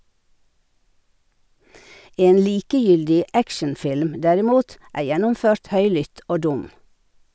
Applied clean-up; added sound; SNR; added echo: none; none; none; none.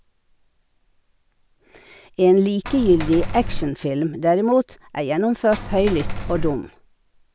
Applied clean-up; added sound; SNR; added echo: none; Coin (dropping); 3 dB; none.